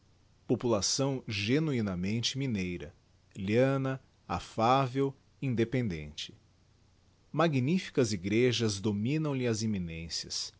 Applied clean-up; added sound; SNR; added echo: none; none; none; none.